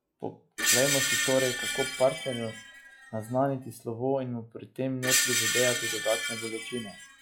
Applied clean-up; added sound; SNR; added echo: classical method log-MMSE.